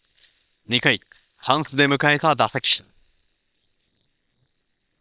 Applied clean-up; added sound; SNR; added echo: neural separator model SepFormer WHAM!.